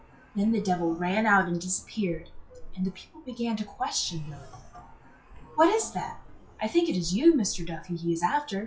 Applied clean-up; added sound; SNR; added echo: classical method log-MMSE.